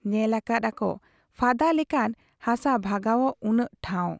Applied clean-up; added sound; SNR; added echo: none; none; none; none.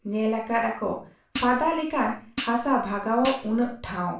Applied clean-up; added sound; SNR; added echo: none; Hi-hat; 10 dB; reverberation time 0.3 s.